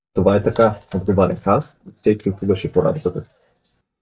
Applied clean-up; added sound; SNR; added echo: neural mask model DeepFilterNet 3.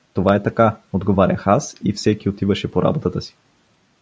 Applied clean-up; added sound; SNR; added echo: none; none; none; none.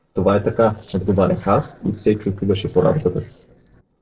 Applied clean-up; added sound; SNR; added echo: neural separator model SepFormer DNS4.